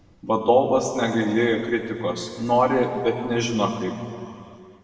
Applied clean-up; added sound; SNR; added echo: none; none; none; reverberation time 2.4 s.